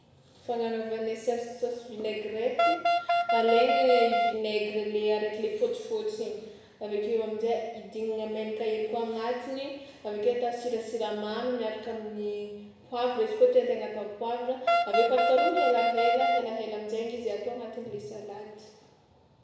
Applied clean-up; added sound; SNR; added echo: none; Wind instrument, woodwind instrument; -5 dB; reverberation time 1.0 s.